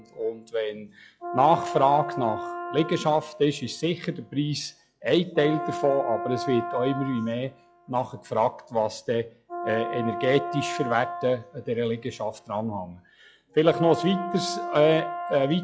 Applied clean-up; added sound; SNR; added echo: classical method log-MMSE.